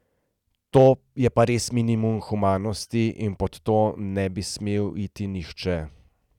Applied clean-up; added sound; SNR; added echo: none; none; none; none.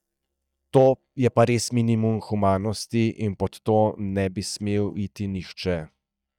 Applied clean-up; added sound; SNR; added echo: neural mask model DeepFilterNet 3.